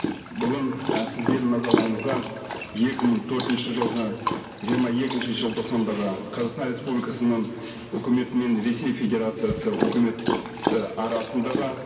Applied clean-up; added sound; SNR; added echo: none; Dog; 6 dB; reverberation time 2.7 s.